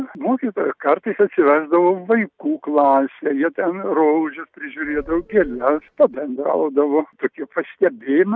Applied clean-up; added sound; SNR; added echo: neural mask model RNNoise.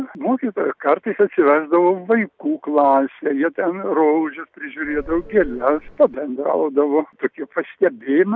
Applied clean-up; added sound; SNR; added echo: none; Subway, metro, underground / Doorbell; 17 dB; none.